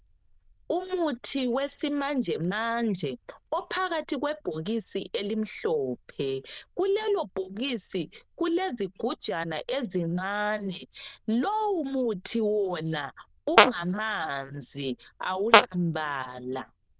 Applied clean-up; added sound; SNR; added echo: neural diffusion model UNIVERSE++.